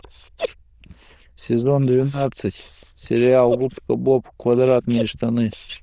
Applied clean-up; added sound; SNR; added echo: neural diffusion model UNIVERSE++.